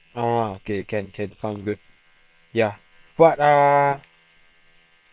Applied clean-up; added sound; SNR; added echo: neural separator model SepFormer WHAM!.